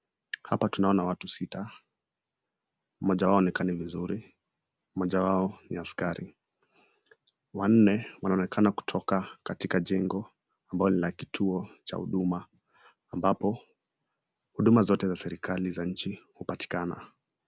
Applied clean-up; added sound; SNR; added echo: none; none; none; none.